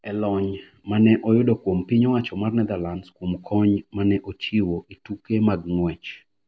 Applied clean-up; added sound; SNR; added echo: none; none; none; none.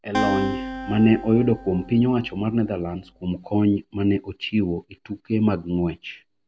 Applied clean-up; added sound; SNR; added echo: none; Acoustic guitar; 9 dB; none.